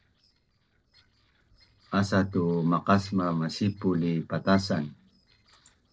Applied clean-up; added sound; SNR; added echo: neural separator model SepFormer DNS4.